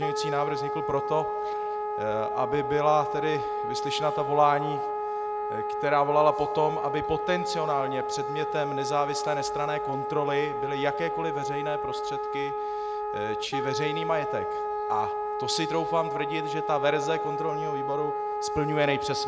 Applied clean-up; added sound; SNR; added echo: none; Wind instrument, woodwind instrument; 1 dB; none.